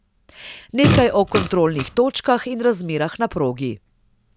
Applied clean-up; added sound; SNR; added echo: none; Fart; 1 dB; none.